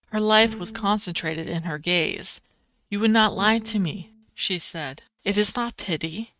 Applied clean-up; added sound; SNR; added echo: neural mask model RNNoise.